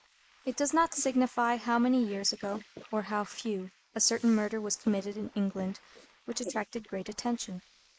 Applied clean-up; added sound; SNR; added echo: neural mask model Resemble Enhance denoiser.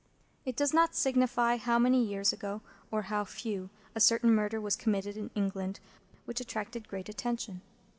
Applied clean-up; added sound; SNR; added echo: none; none; none; none.